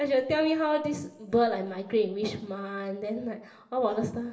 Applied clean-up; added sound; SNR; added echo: none; none; none; reverberation time 1.3 s.